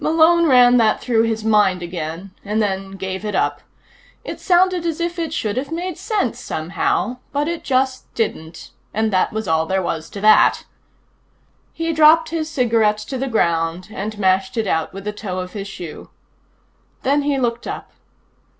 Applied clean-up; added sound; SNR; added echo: none; none; none; none.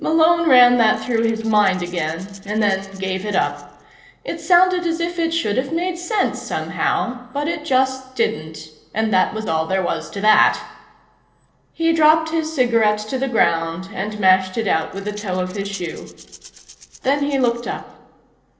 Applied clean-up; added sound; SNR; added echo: neural separator model SepFormer DNS4.